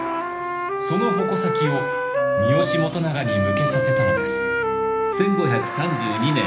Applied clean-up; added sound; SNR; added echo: none; Wind instrument, woodwind instrument; -2 dB; reverberation time 1.1 s.